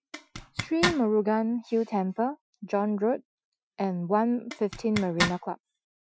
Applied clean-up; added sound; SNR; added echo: classical method Wiener filter.